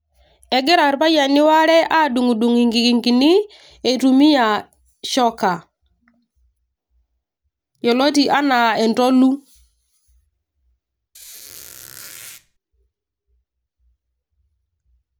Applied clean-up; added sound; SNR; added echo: none; Squeak; 20 dB; none.